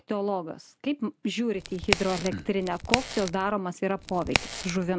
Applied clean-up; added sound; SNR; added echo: none; Crack; 3 dB; none.